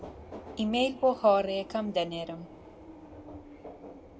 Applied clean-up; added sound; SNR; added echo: none; Subway, metro, underground; 15 dB; reverberation time 1.2 s.